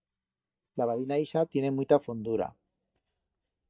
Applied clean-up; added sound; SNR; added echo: neural mask model DeepFilterNet 3.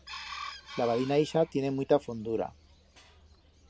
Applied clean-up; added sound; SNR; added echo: none; Chicken, rooster; 15 dB; none.